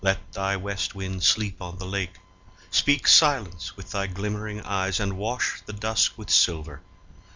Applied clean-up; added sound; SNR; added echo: none; none; none; none.